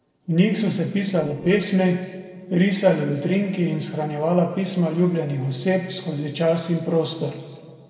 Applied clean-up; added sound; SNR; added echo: neural separator model SepFormer DNS4.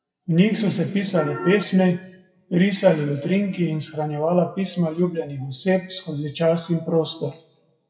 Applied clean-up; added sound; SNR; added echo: classical method WPE with log-MMSE.